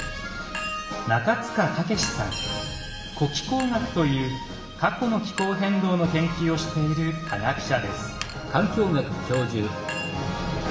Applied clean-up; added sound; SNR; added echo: none; Chink, clink; 16 dB; reverberation time 0.9 s.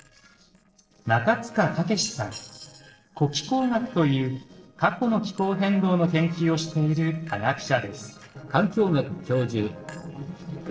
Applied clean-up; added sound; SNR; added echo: neural separator model SepFormer DNS4.